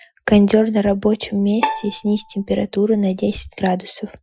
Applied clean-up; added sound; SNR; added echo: classical method Wiener filter.